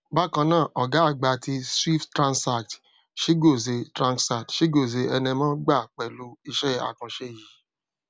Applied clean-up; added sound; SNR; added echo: none; none; none; none.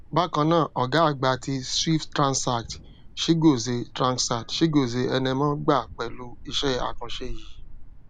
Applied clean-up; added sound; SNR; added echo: none; Thunder; 13 dB; none.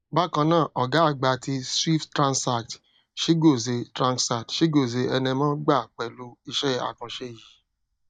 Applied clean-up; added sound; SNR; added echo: neural mask model DeepFilterNet 3.